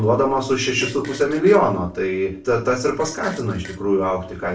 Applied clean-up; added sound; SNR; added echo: neural separator model SepFormer DNS4.